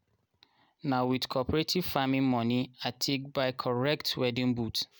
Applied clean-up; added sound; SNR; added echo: none; none; none; none.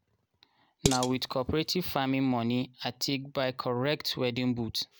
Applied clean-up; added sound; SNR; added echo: none; Dishes, pots, and pans; 3 dB; none.